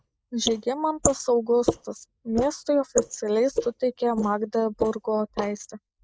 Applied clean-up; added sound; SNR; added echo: neural mask model Resemble Enhance denoiser.